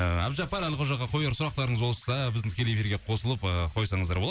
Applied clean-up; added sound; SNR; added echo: none; none; none; none.